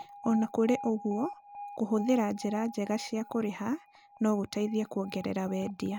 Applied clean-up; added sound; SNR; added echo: none; Alarm; 15 dB; none.